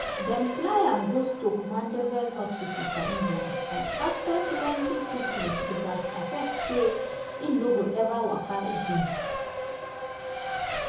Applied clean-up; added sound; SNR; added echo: none; Race car, auto racing; 3 dB; reverberation time 0.7 s.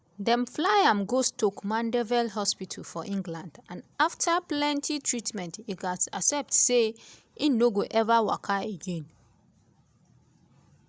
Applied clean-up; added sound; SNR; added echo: none; none; none; none.